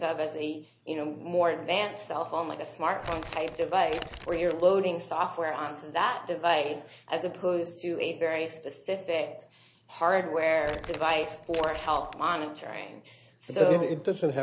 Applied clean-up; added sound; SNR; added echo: none; Crumpling, crinkling; 14 dB; none.